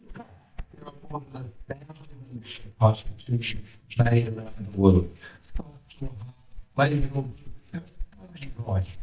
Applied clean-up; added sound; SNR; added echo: neural mask model DeepFilterNet 3.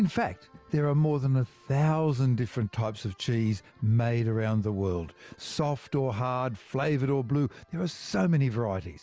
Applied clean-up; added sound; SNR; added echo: none; none; none; none.